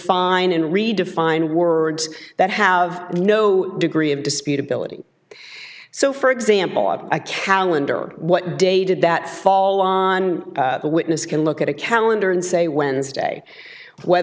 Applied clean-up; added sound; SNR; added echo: none; none; none; none.